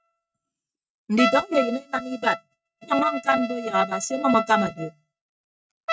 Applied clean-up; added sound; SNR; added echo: neural mask model RNNoise.